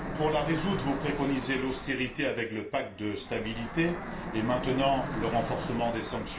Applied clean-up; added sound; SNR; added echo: none; Fixed-wing aircraft, airplane; 6 dB; reverberation time 0.4 s.